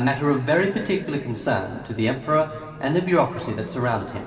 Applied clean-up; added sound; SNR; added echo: none; none; none; reverberation time 2.5 s.